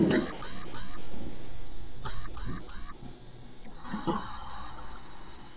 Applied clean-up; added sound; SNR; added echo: neural mask model DeepFilterNet 3.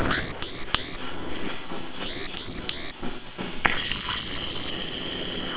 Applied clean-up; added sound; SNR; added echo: neural separator model SepFormer WHAMR!.